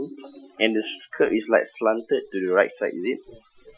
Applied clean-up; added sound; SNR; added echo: classical method Wiener filter.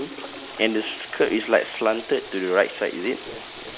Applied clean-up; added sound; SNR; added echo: none; Toilet flush + Water tap, faucet / Water; 15 dB; none.